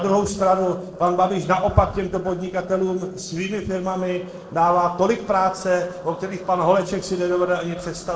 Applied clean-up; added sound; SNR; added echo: neural separator model SepFormer DNS4.